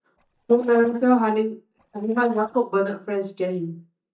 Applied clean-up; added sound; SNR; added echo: neural mask model DeepFilterNet 3.